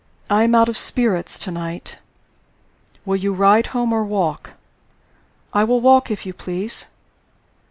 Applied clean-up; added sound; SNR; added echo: none; none; none; none.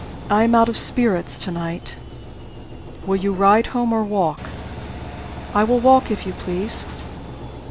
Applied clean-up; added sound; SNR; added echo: none; Engine; 12 dB; none.